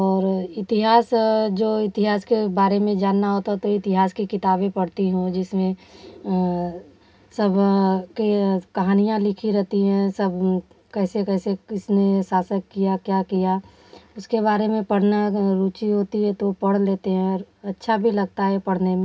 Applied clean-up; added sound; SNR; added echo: none; none; none; reverberation time 0.3 s.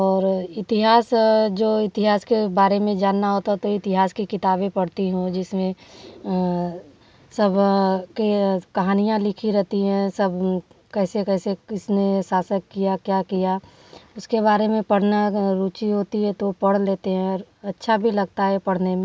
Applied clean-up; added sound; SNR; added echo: none; none; none; none.